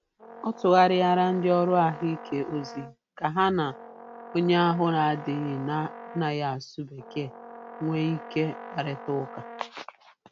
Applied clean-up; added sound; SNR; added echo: none; Brass instrument; 16 dB; none.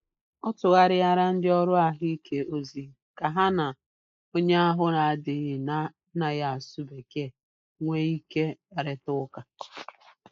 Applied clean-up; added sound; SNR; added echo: neural mask model Resemble Enhance denoiser.